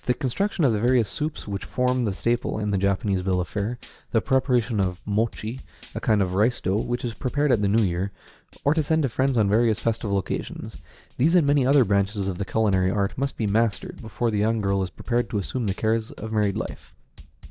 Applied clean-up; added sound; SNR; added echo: none; Drum / Drum kit; 19 dB; none.